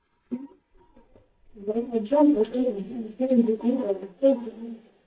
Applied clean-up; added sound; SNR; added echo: neural mask model DeepFilterNet 3.